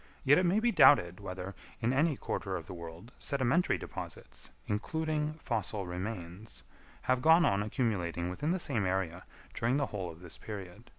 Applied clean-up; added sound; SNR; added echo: none; none; none; none.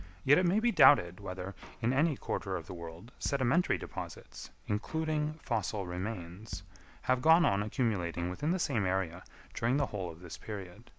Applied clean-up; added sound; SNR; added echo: none; Drum kit; 20 dB; none.